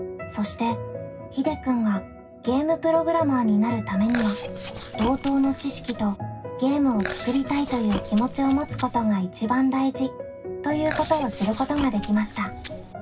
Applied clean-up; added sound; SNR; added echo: none; Chewing, mastication; 12 dB; reverberation time 0.4 s.